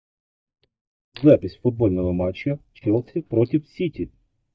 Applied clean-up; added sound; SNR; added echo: neural mask model DeepFilterNet 3.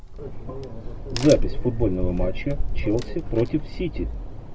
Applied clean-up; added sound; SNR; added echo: none; Crack; 1 dB; none.